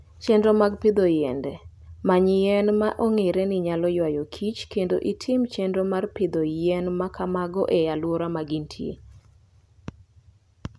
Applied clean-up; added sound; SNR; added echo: none; none; none; none.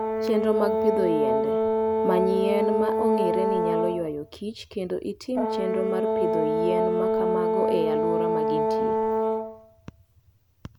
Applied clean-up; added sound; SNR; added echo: none; Brass instrument; -4 dB; none.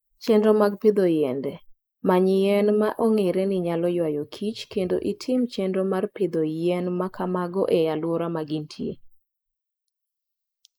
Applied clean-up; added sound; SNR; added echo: neural mask model Resemble Enhance denoiser.